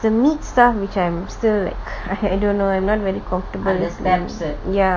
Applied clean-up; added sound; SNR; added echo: none; none; none; none.